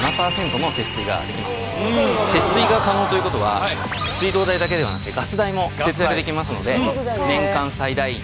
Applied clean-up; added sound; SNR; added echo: none; none; none; none.